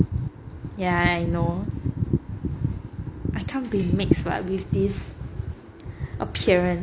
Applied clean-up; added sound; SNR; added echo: none; none; none; none.